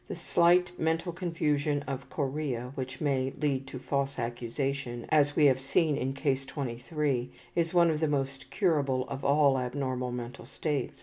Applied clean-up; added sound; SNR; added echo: none; none; none; none.